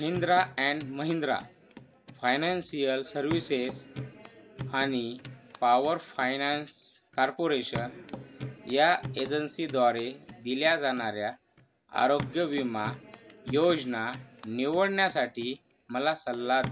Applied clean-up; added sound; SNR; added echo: none; Hands / Wood; 14 dB; none.